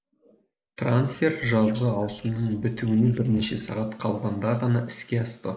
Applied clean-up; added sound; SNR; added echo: neural separator model SepFormer DNS4.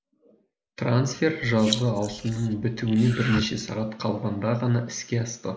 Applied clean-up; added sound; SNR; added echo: neural mask model Resemble Enhance denoiser.